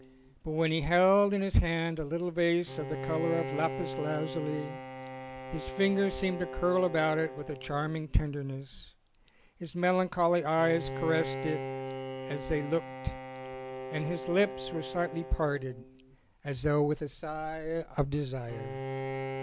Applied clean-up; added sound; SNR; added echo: none; Bowed string instrument; 10 dB; none.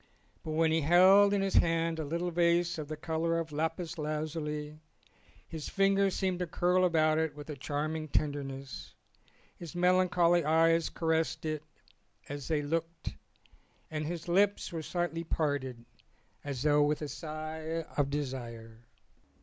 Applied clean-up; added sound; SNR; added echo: none; none; none; none.